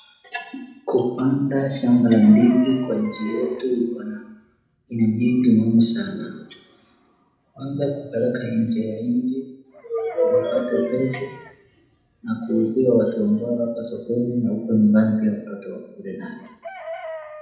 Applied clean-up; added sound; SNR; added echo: none; Chicken, rooster; 20 dB; reverberation time 0.8 s.